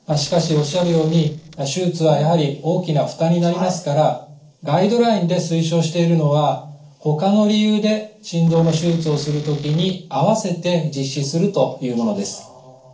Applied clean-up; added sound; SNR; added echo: neural separator model SepFormer DNS4.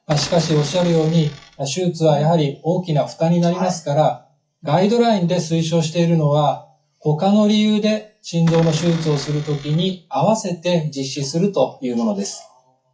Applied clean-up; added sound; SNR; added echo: classical method WPE with log-MMSE.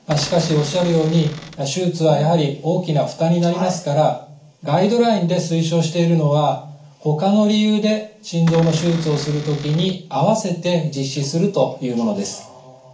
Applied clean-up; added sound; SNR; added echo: none; Cupboard open or close / Door; 15 dB; reverberation time 0.4 s.